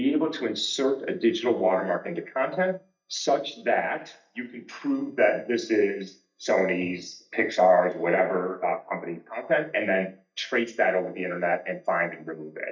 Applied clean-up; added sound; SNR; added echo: neural mask model DeepFilterNet 3.